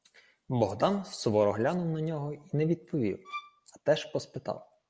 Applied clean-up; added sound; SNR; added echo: none; Bowed string instrument; 13 dB; none.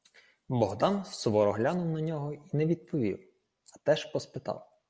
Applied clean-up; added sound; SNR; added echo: none; none; none; none.